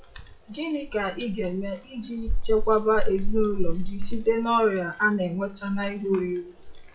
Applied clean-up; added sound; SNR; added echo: classical method WPE with log-MMSE.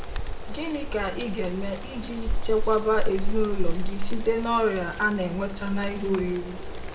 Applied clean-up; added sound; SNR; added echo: none; Insect; -2 dB; reverberation time 0.4 s.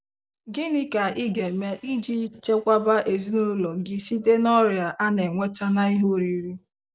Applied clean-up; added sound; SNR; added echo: none; none; none; none.